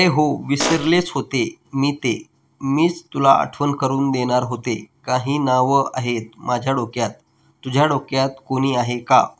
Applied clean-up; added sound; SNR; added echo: none; Fart; 4 dB; none.